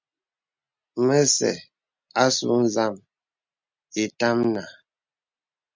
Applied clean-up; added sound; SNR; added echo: none; none; none; none.